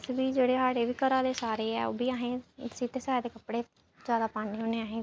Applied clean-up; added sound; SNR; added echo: none; none; none; none.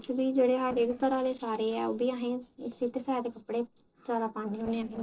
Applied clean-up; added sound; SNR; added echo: neural separator model SepFormer DNS4.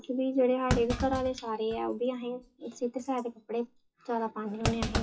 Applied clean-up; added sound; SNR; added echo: classical method WPE with log-MMSE.